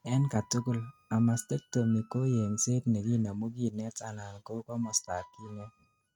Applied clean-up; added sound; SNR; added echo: neural mask model RNNoise.